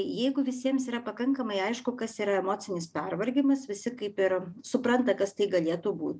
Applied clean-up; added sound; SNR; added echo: none; none; none; none.